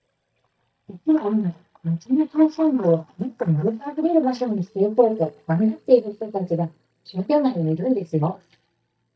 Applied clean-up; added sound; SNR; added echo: neural mask model DeepFilterNet 3.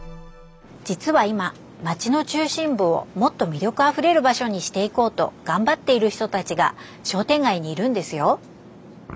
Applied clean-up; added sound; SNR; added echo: none; none; none; none.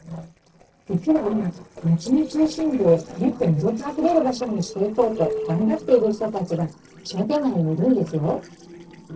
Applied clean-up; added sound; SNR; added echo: neural separator model SepFormer DNS4.